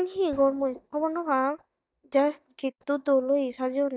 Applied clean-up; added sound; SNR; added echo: neural mask model DeepFilterNet 3.